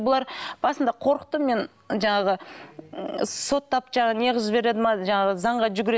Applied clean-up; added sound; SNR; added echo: none; none; none; none.